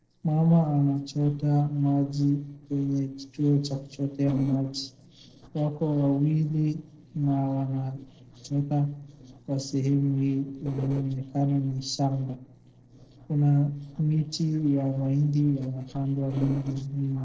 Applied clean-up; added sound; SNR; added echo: neural separator model SepFormer DNS4.